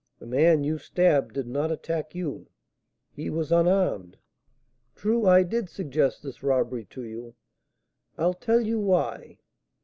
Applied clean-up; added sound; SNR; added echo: none; none; none; none.